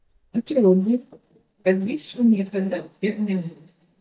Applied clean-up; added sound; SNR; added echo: neural mask model DeepFilterNet 3.